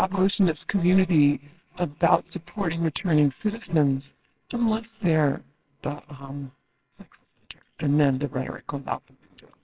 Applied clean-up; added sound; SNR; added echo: neural separator model SepFormer WHAMR!.